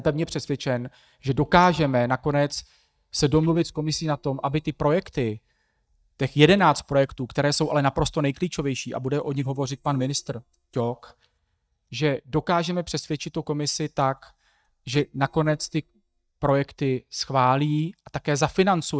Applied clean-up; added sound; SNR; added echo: neural mask model DeepFilterNet 3.